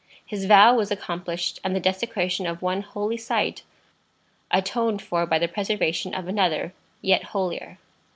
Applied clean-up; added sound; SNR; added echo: none; none; none; none.